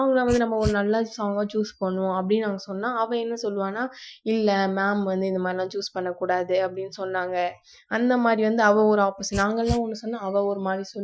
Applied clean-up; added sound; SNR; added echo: classical method Wiener filter.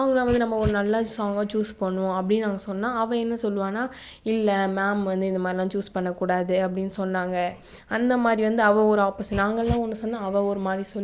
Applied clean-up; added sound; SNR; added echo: none; Dog; 17 dB; none.